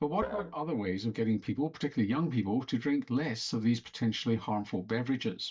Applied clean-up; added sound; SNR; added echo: neural mask model DeepFilterNet 3.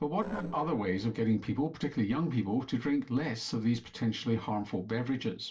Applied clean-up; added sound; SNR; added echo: neural separator model SepFormer DNS4.